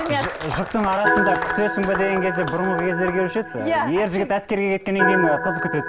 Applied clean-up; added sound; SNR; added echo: none; Organ; 4 dB; none.